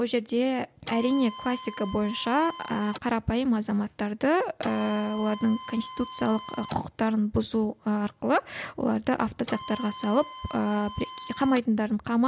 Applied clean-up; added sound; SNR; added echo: none; Printer; 12 dB; none.